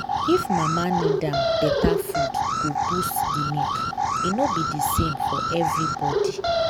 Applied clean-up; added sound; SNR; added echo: none; Alarm; -4 dB; none.